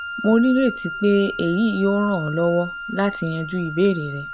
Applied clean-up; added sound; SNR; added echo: none; Wind instrument, woodwind instrument; 11 dB; none.